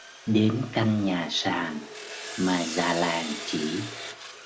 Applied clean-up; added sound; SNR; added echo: none; Sawing; 11 dB; none.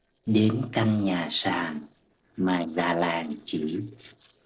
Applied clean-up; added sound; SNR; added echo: neural separator model SepFormer DNS4.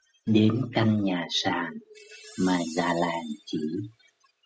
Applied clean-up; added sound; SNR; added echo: classical method spectral subtraction.